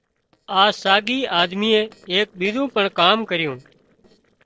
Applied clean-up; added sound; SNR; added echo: neural separator model SepFormer DNS4.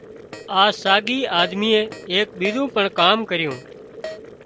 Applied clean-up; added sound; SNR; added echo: none; Boiling + Keyboard (musical); 14 dB; none.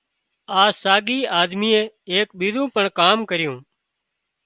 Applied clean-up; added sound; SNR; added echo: none; none; none; none.